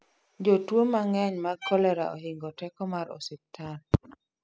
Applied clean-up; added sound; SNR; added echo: classical method spectral subtraction.